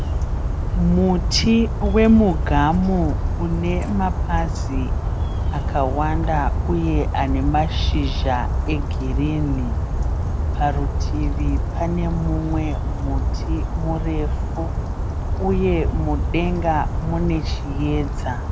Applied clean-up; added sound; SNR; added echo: none; Bird vocalization, bird call, bird song; -1 dB; none.